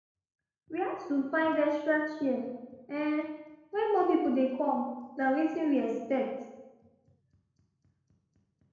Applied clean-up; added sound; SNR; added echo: none; none; none; reverberation time 1.0 s.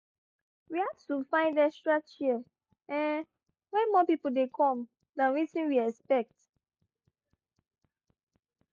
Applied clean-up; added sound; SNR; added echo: none; none; none; none.